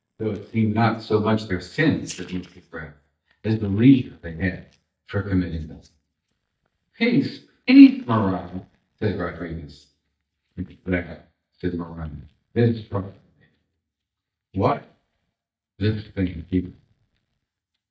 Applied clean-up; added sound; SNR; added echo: neural mask model DeepFilterNet 3.